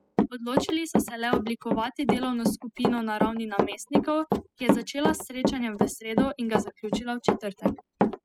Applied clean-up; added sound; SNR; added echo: classical method spectral subtraction.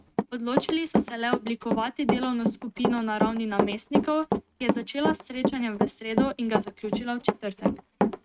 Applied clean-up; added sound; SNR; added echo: neural mask model RNNoise.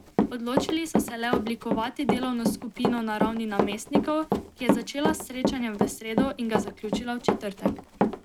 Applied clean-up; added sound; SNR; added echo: none; Run; -3 dB; none.